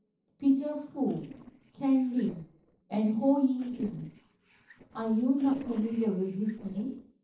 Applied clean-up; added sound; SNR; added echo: neural separator model SepFormer DNS4.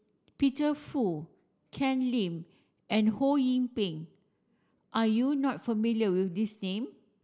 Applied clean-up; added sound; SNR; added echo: none; none; none; none.